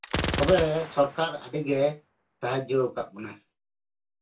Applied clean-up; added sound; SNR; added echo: none; Gunshot, gunfire; 8 dB; reverberation time 0.2 s.